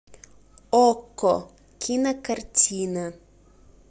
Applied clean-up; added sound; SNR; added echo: none; none; none; none.